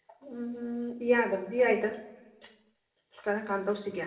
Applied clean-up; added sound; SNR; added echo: none; none; none; reverberation time 0.9 s.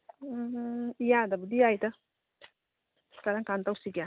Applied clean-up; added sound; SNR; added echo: none; none; none; none.